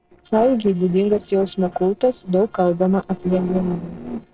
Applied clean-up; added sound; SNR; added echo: neural separator model SepFormer DNS4.